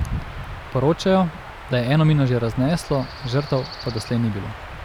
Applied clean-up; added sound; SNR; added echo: none; Stream / Chirp, tweet / Wind; 11 dB; none.